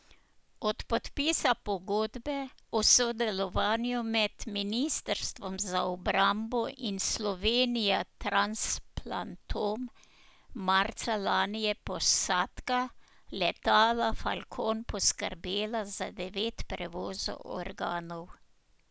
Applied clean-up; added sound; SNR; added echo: none; none; none; none.